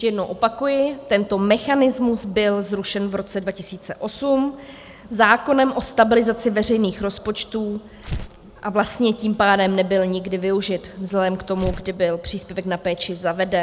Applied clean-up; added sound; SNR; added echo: none; Tearing; 15 dB; none.